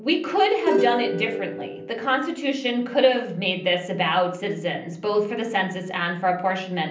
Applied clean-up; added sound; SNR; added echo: none; Plucked string instrument; 3 dB; reverberation time 0.6 s.